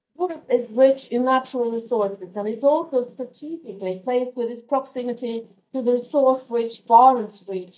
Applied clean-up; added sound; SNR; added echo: neural mask model DeepFilterNet 3.